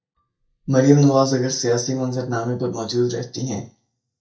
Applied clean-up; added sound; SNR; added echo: neural mask model DeepFilterNet 3.